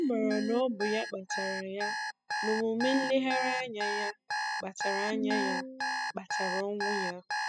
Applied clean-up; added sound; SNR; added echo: classical method spectral subtraction.